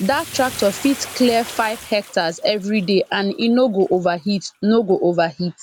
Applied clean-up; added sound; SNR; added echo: none; Bathtub (filling or washing); 18 dB; none.